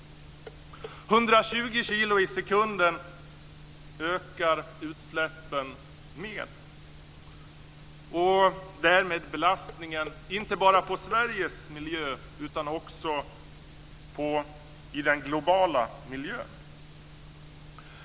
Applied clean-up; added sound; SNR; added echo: none; Dishes, pots, and pans; 19 dB; none.